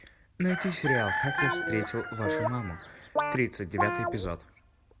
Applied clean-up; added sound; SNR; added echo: none; Chicken, rooster + Guitar; 0 dB; none.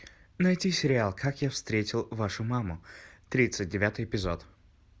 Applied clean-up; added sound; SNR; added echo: none; none; none; none.